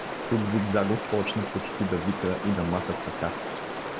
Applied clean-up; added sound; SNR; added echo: none; Stream; 5 dB; none.